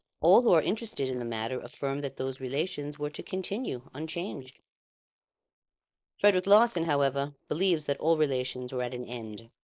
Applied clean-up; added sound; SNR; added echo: neural mask model Resemble Enhance denoiser.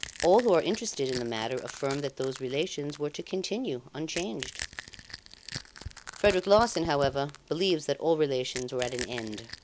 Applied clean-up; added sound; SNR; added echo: none; Crack / Crushing; 15 dB; none.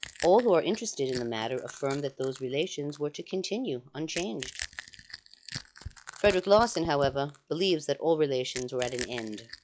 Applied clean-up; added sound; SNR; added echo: classical method log-MMSE.